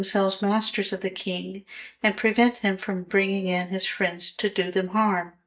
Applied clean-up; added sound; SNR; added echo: neural mask model DeepFilterNet 3.